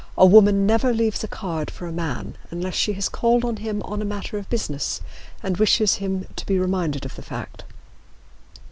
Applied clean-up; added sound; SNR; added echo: none; none; none; none.